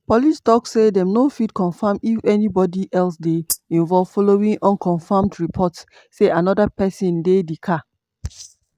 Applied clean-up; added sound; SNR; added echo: neural mask model DeepFilterNet 3.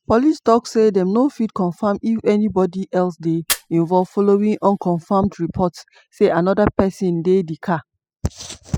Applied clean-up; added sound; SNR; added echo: classical method spectral subtraction.